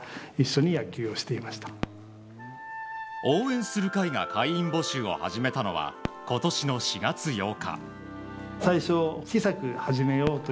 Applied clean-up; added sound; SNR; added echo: none; Fireworks; 18 dB; none.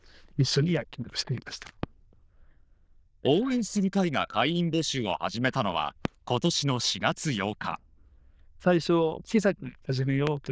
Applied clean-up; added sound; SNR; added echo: neural diffusion model UNIVERSE++.